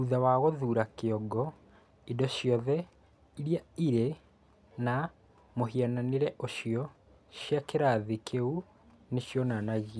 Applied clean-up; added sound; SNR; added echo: none; none; none; none.